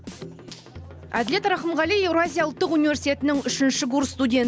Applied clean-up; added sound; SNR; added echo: none; Drum kit; 17 dB; none.